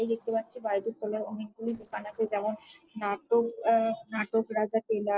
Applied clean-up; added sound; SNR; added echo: neural separator model SepFormer DNS4.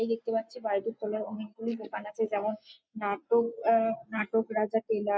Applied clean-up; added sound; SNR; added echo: neural mask model Resemble Enhance denoiser.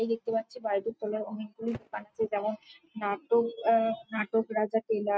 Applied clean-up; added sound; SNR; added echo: neural mask model RNNoise.